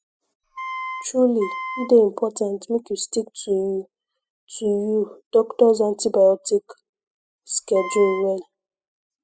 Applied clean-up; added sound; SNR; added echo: classical method spectral subtraction.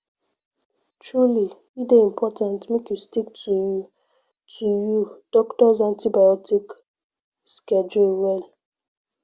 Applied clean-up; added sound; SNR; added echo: none; none; none; none.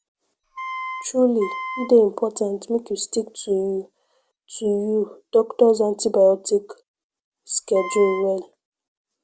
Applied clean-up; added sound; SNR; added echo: none; Wind instrument, woodwind instrument; 10 dB; none.